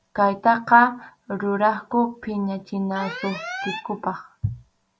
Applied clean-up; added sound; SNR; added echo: none; Alarm; 12 dB; none.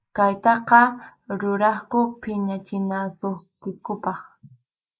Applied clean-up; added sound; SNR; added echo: neural mask model Resemble Enhance denoiser.